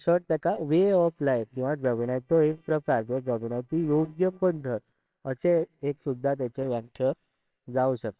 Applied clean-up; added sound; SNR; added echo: neural separator model SepFormer WHAMR!.